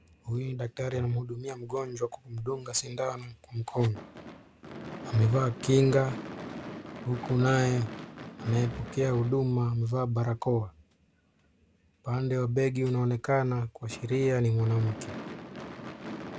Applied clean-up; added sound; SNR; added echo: none; Gunshot, gunfire / Fireworks; 15 dB; none.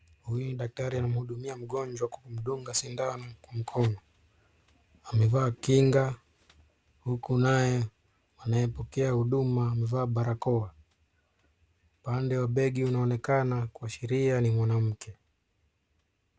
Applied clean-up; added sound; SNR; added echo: none; none; none; none.